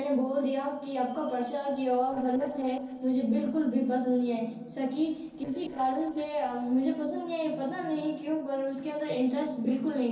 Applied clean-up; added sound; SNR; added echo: neural separator model SepFormer DNS4.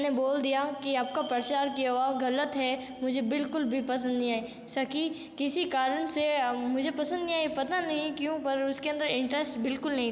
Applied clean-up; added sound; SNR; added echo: none; none; none; none.